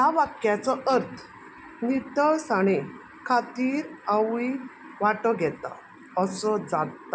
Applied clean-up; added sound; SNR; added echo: none; none; none; none.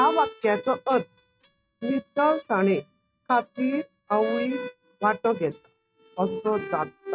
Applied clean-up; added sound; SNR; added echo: neural mask model RNNoise.